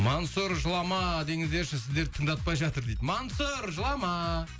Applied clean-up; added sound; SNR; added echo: none; none; none; none.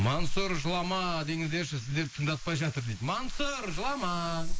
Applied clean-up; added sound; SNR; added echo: neural mask model Resemble Enhance denoiser.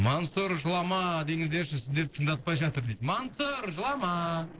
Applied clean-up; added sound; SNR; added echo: neural separator model SepFormer DNS4.